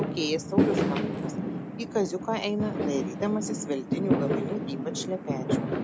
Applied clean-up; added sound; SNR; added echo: none; Fireworks; -2 dB; none.